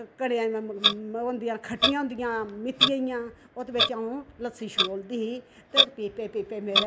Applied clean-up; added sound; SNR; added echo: none; Clock; -1 dB; none.